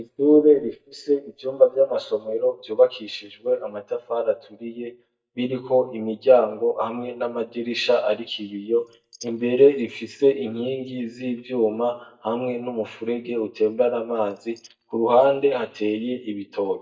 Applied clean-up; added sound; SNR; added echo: neural mask model DeepFilterNet 3.